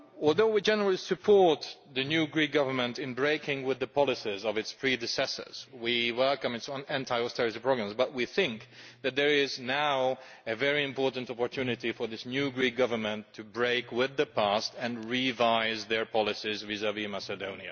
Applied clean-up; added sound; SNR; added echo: none; none; none; none.